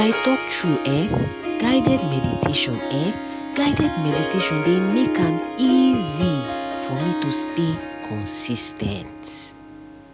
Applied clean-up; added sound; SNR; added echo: none; Harp; 5 dB; none.